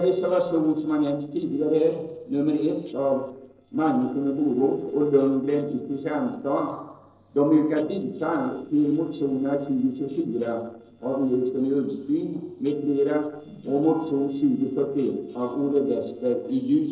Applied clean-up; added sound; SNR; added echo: neural separator model SepFormer DNS4.